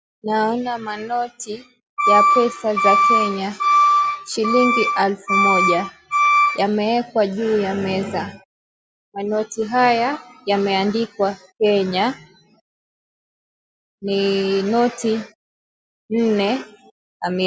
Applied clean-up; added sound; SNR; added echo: none; none; none; none.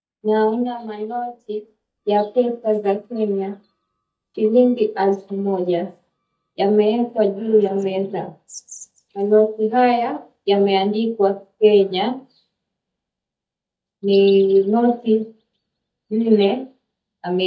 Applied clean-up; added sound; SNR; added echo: neural mask model DeepFilterNet 3.